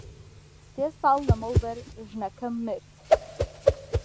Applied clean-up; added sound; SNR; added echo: none; Whoosh, swoosh, swish; -3 dB; none.